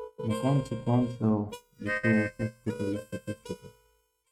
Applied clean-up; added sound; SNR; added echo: neural mask model RNNoise.